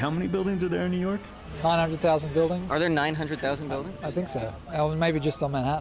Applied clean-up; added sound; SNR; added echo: none; none; none; none.